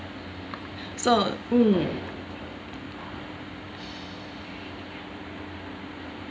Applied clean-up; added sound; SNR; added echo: none; none; none; none.